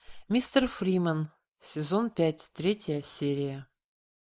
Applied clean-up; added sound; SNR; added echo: neural mask model Resemble Enhance denoiser.